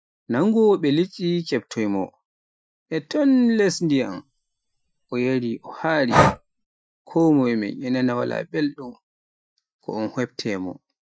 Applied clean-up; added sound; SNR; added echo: classical method Wiener filter.